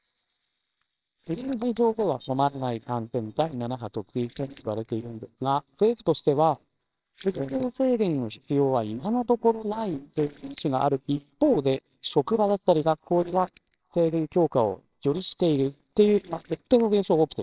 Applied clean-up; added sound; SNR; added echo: neural separator model SepFormer WHAMR!.